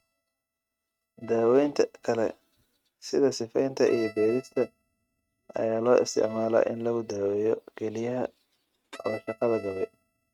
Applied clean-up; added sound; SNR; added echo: neural mask model RNNoise.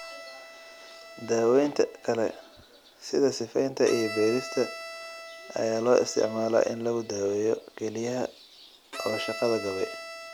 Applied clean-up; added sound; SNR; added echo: none; Bowed string instrument; 14 dB; none.